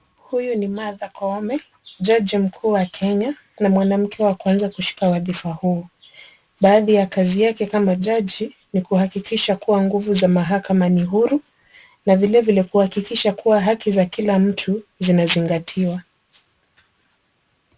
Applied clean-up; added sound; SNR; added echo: none; none; none; none.